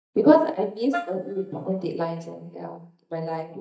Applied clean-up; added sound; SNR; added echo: neural mask model DeepFilterNet 3.